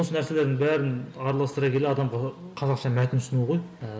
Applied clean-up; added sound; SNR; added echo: none; none; none; none.